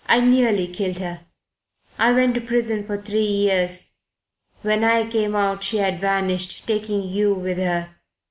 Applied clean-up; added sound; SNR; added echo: none; none; none; none.